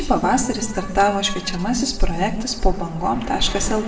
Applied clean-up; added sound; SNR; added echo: none; Water; 17 dB; reverberation time 0.7 s.